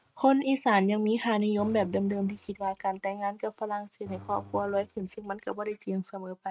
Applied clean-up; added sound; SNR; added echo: neural mask model RNNoise.